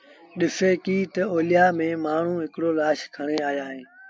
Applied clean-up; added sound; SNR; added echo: none; none; none; none.